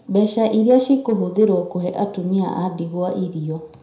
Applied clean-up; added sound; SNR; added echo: none; none; none; reverberation time 0.5 s.